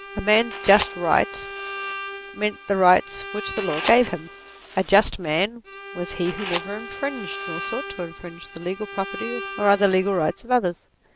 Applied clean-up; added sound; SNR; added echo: none; Bowed string instrument + Fire; 10 dB; none.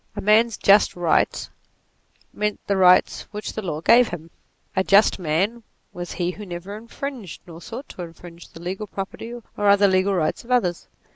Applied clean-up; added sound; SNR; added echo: none; none; none; none.